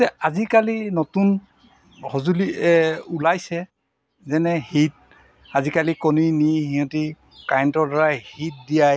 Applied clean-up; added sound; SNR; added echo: none; none; none; none.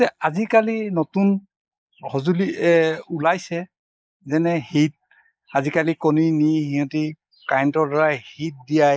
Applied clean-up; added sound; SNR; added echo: neural mask model Resemble Enhance denoiser.